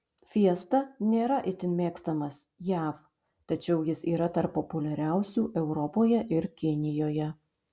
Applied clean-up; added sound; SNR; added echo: none; none; none; none.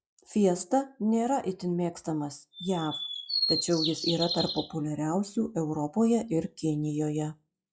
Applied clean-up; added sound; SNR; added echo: classical method log-MMSE.